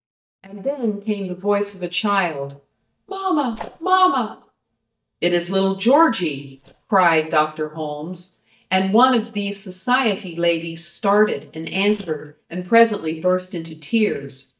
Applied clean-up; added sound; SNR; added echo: neural mask model DeepFilterNet 3.